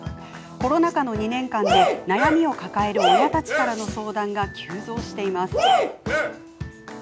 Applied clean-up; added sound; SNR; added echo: none; Cheering; -3 dB; none.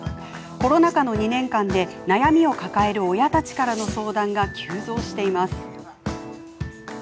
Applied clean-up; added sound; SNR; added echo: none; none; none; none.